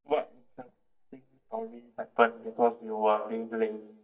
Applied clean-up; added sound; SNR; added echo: neural mask model DeepFilterNet 3.